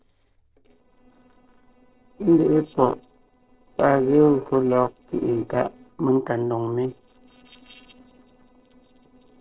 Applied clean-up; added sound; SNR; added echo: neural separator model SepFormer DNS4.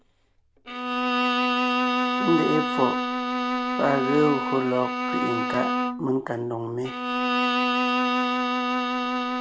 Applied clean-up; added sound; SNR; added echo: none; Bowed string instrument; -3 dB; none.